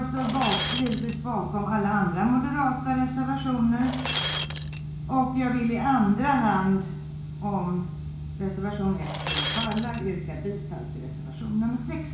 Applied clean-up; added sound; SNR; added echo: none; Shatter; -3 dB; reverberation time 0.6 s.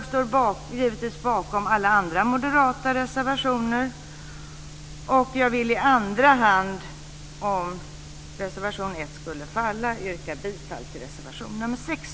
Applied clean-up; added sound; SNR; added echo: none; none; none; none.